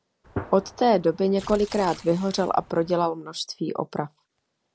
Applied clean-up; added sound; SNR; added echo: none; Tearing + Gunshot, gunfire; 15 dB; none.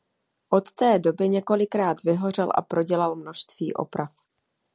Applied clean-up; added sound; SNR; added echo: none; none; none; none.